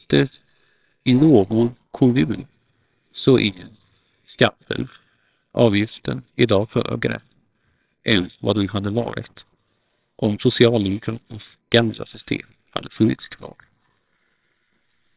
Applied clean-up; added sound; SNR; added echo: neural separator model SepFormer WHAMR!.